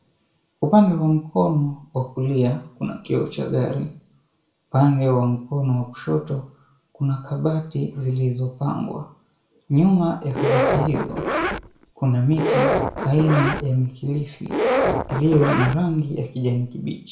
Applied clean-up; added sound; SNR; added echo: none; Zipper (clothing); 2 dB; reverberation time 0.4 s.